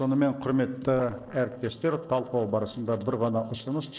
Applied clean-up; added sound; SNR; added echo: neural separator model SepFormer DNS4.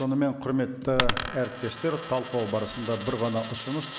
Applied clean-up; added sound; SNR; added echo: none; Coin (dropping); 6 dB; none.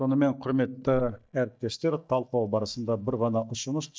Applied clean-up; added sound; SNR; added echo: neural mask model DeepFilterNet 3.